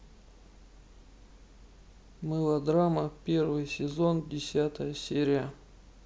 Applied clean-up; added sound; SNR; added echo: none; none; none; none.